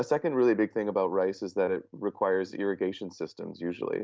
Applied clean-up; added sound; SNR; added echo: none; none; none; none.